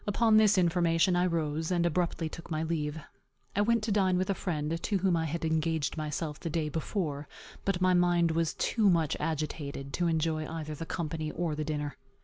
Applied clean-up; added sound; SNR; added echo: none; none; none; none.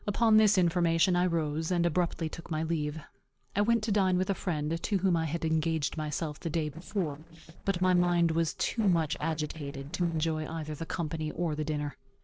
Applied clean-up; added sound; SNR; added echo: neural separator model SepFormer DNS4.